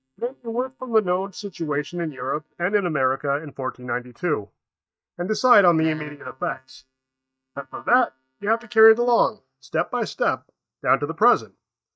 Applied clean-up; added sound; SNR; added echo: neural mask model DeepFilterNet 3.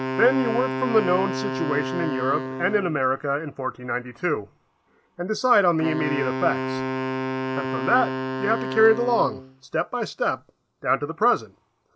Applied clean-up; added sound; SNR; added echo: none; Wind instrument, woodwind instrument; 6 dB; none.